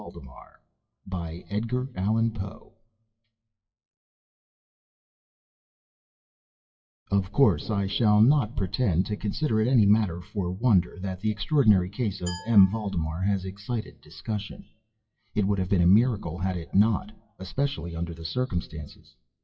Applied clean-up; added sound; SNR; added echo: classical method WPE with log-MMSE.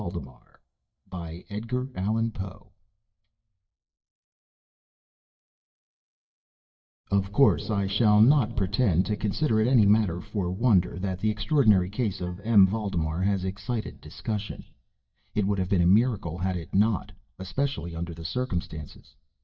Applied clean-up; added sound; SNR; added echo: neural mask model DeepFilterNet 3.